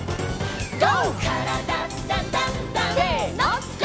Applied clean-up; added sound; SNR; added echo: none; Drum / Drum kit; 12 dB; none.